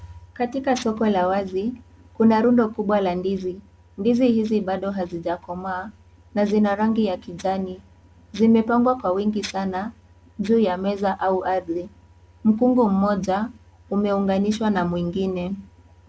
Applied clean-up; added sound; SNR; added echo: none; none; none; none.